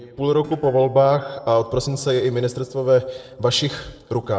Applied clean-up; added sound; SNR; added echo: neural separator model SepFormer DNS4.